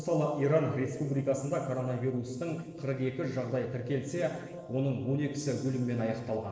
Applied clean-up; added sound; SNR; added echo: neural separator model SepFormer DNS4.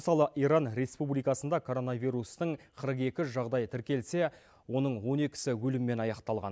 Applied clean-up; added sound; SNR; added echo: none; none; none; none.